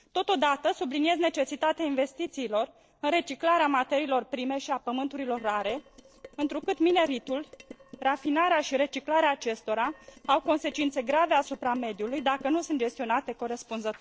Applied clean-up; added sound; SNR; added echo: neural separator model SepFormer DNS4.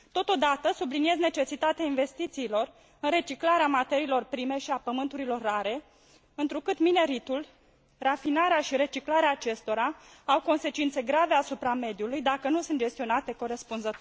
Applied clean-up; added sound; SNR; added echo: none; none; none; none.